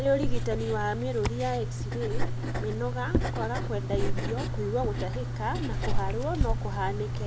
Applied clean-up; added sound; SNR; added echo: none; Writing; -4 dB; none.